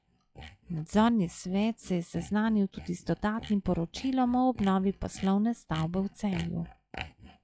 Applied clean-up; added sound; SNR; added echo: classical method log-MMSE.